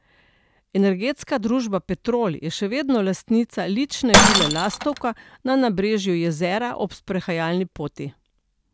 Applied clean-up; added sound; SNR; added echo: none; Shatter; 3 dB; none.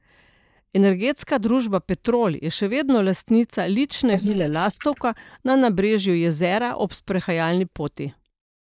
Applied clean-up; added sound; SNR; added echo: neural mask model Resemble Enhance denoiser.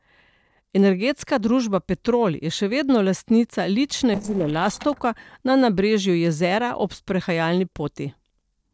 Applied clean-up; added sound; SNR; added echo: neural separator model SepFormer DNS4.